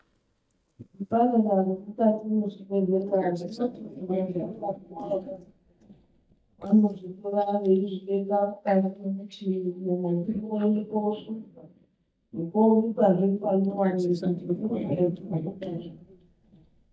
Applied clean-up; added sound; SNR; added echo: neural mask model DeepFilterNet 3.